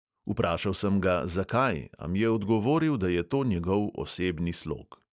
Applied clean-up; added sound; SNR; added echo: none; none; none; none.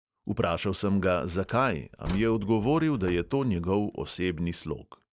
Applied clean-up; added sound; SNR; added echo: none; Slam; 17 dB; none.